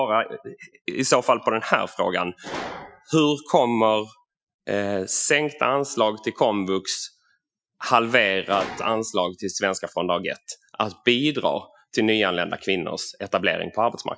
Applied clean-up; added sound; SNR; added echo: classical method Wiener filter.